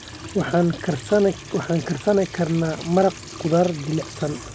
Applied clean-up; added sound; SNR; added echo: none; Trickle, dribble / Sink (filling or washing) / Water tap, faucet; 15 dB; none.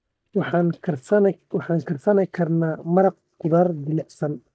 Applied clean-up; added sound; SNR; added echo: neural mask model DeepFilterNet 3.